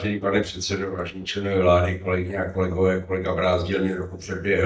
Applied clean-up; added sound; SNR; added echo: neural mask model DeepFilterNet 3.